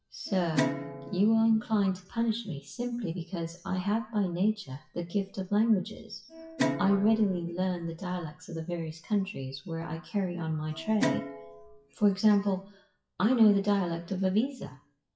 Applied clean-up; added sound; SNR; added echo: classical method WPE with log-MMSE.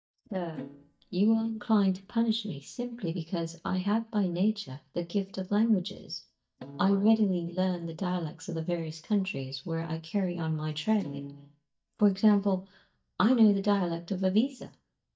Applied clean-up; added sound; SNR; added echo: neural mask model DeepFilterNet 3.